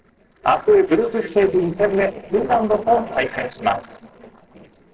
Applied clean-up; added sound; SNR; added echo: neural separator model SepFormer DNS4.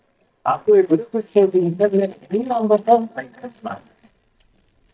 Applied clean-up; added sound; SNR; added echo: neural mask model DeepFilterNet 3.